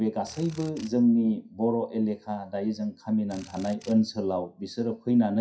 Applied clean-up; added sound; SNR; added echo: classical method WPE with log-MMSE.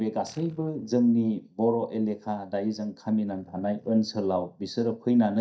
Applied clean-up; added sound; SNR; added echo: neural mask model DeepFilterNet 3.